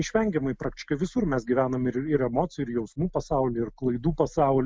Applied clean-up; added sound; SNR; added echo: none; none; none; none.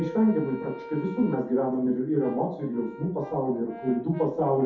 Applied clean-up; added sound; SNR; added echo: none; Brass instrument; 17 dB; reverberation time 0.5 s.